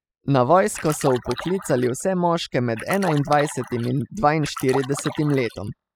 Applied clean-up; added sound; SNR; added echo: classical method spectral subtraction.